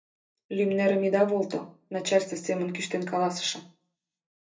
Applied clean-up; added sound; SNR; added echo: none; none; none; reverberation time 0.3 s.